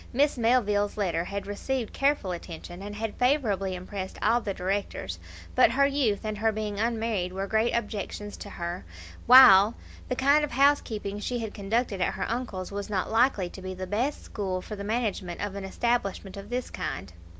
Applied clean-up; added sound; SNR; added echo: none; none; none; none.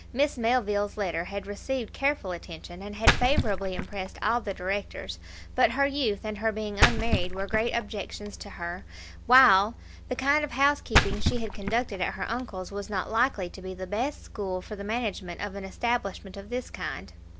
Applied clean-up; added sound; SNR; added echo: none; Splash, splatter; 1 dB; none.